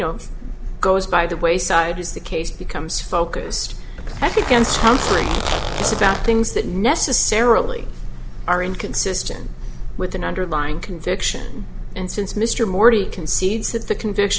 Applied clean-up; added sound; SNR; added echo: none; Zipper (clothing); 3 dB; none.